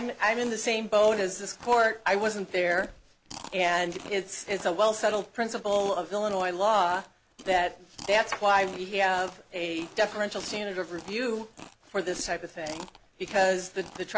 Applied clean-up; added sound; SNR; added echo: none; Chewing, mastication; 19 dB; none.